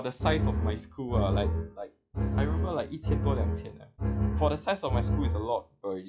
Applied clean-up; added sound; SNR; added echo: classical method log-MMSE.